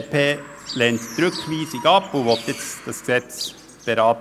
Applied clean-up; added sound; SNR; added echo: none; Bird + Chirp, tweet; 15 dB; none.